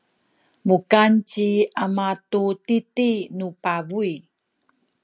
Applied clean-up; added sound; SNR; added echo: none; none; none; none.